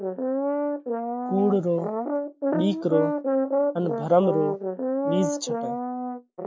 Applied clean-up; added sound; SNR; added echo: none; Brass instrument; 0 dB; none.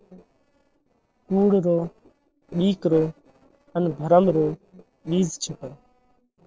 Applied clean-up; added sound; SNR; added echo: neural separator model SepFormer DNS4.